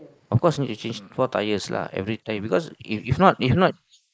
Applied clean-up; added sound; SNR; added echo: neural mask model Resemble Enhance denoiser.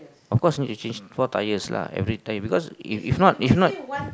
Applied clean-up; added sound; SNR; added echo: none; none; none; none.